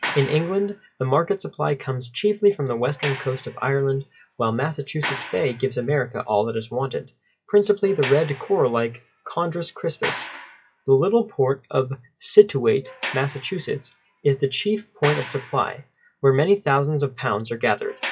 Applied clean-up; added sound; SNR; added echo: classical method log-MMSE.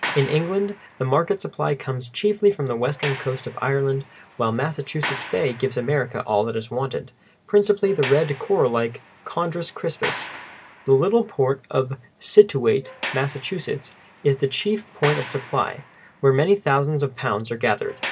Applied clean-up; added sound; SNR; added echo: none; Sliding door; 14 dB; none.